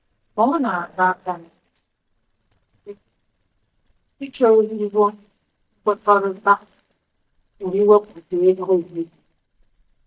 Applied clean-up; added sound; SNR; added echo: neural mask model DeepFilterNet 3.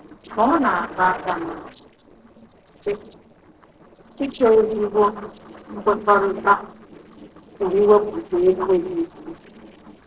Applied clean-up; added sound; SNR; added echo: neural separator model SepFormer DNS4.